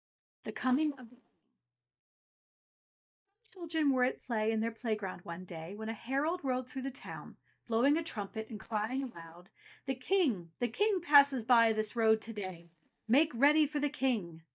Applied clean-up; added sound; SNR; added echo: neural mask model DeepFilterNet 3.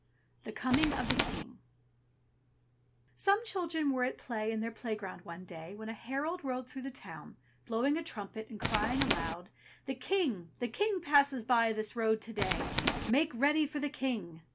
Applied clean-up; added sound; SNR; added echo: none; Tools; -4 dB; none.